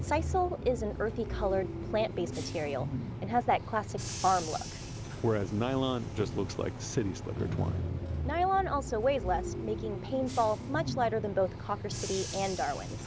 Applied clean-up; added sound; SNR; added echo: none; Bus / Engine; 5 dB; none.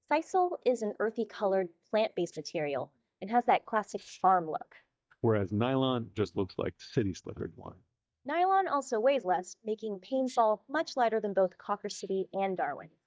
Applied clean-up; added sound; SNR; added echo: neural mask model DeepFilterNet 3.